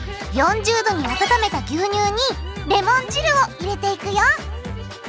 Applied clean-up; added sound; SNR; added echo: none; none; none; none.